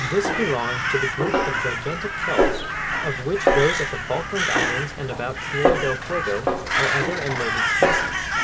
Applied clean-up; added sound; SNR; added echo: none; Snare drum + Crow; -4 dB; none.